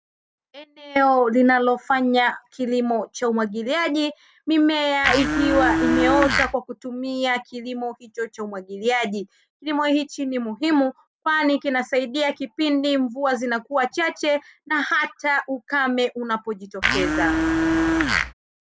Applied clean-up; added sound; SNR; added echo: none; Domestic sounds, home sounds; -2 dB; none.